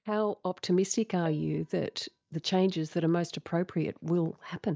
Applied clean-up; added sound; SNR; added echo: neural mask model DeepFilterNet 3.